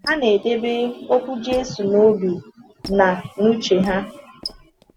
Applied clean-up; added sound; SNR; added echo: none; Squeak; 20 dB; none.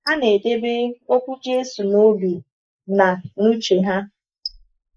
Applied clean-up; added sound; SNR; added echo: neural mask model Resemble Enhance denoiser.